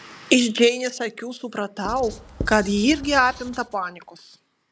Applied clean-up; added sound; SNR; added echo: none; Writing; 13 dB; none.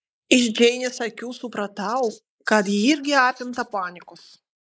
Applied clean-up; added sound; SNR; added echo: neural mask model Resemble Enhance denoiser.